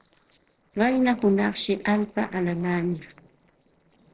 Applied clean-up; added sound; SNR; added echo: neural separator model SepFormer DNS4.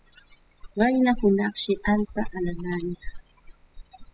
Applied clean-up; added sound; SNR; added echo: classical method spectral subtraction.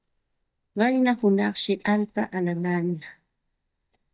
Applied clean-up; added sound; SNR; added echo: neural mask model DeepFilterNet 3.